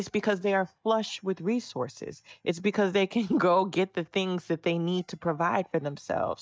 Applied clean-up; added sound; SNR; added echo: neural mask model DeepFilterNet 3.